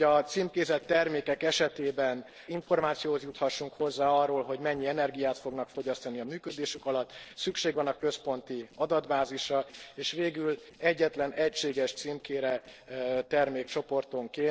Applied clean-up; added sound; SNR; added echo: neural separator model SepFormer DNS4.